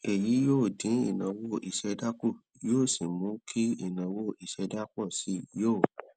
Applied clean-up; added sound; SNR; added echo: none; none; none; none.